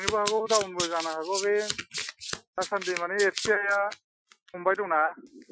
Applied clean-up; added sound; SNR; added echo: classical method Wiener filter.